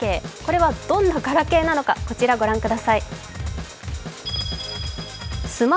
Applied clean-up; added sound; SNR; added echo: none; Drum kit; 10 dB; none.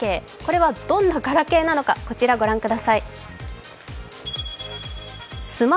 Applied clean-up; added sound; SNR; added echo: none; none; none; none.